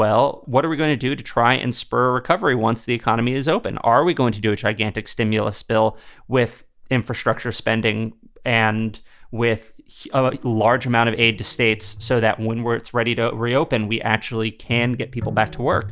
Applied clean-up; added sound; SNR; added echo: none; none; none; none.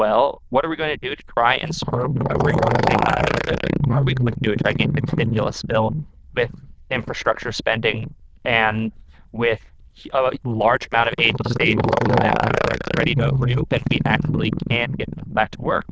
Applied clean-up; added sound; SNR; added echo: neural diffusion model UNIVERSE++.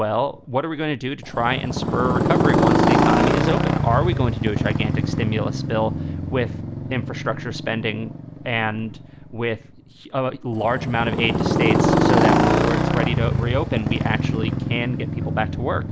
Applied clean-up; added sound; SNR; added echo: none; Motorcycle; -3 dB; none.